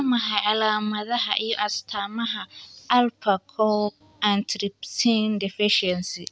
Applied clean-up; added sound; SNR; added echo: none; none; none; none.